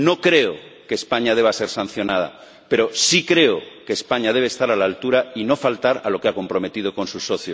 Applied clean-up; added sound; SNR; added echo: none; none; none; none.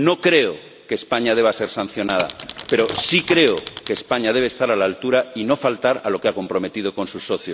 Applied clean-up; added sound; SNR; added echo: none; Tools + Liquid; 11 dB; none.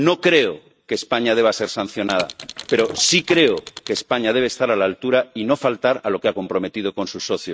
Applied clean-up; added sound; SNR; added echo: neural mask model RNNoise.